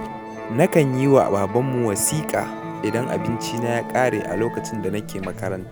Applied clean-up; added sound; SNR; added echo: none; Musical instrument + Electric guitar; 9 dB; none.